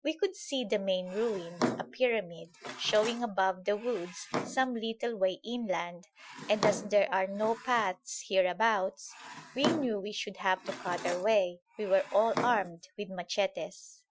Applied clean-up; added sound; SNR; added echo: classical method Wiener filter.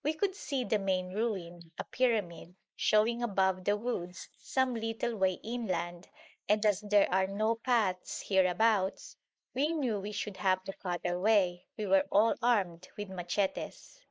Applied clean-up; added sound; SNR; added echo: neural mask model Resemble Enhance denoiser.